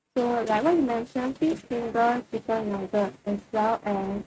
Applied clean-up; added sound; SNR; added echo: neural mask model RNNoise.